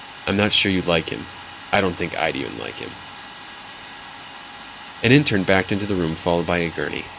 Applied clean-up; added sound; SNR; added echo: none; Domestic sounds, home sounds; 15 dB; none.